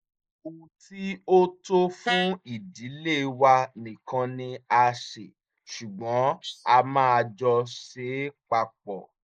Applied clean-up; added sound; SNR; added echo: neural mask model Resemble Enhance denoiser.